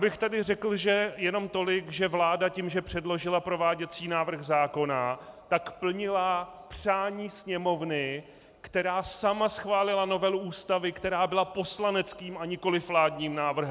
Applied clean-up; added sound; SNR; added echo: none; none; none; none.